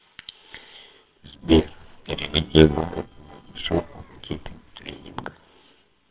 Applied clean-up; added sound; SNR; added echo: neural separator model SepFormer WHAMR!.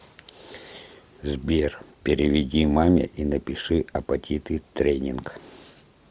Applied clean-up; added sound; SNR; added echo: none; none; none; none.